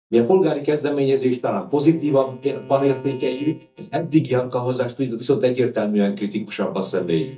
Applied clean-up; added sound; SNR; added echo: neural mask model DeepFilterNet 3.